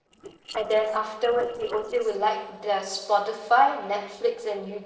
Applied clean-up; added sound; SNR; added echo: neural separator model SepFormer DNS4.